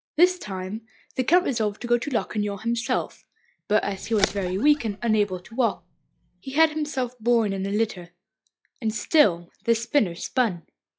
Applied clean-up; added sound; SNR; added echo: classical method log-MMSE.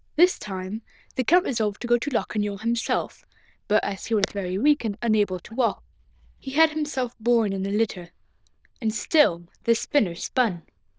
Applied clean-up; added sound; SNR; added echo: neural diffusion model UNIVERSE++.